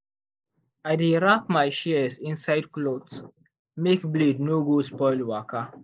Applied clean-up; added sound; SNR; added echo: neural mask model Resemble Enhance denoiser.